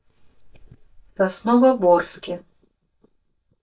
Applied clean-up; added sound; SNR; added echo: neural mask model DeepFilterNet 3.